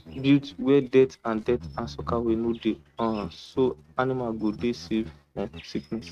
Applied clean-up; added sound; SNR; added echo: neural mask model RNNoise.